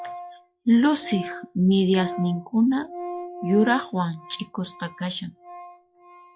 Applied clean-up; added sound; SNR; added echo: classical method log-MMSE.